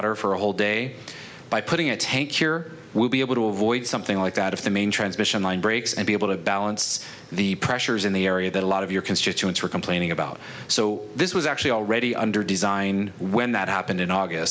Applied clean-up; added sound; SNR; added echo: none; none; none; none.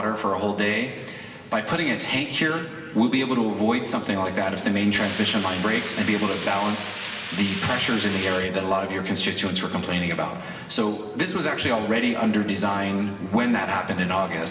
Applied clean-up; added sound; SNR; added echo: none; Hiss; 9 dB; reverberation time 1.9 s.